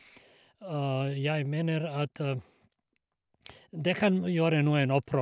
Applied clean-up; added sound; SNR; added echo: none; none; none; none.